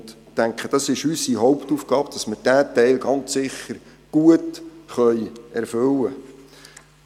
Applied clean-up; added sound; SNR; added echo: none; none; none; none.